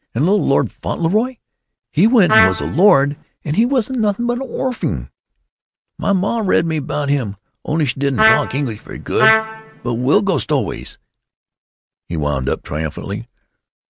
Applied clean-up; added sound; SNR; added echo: none; Trumpet; 0 dB; none.